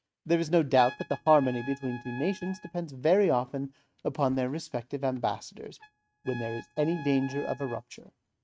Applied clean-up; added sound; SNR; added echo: neural mask model RNNoise.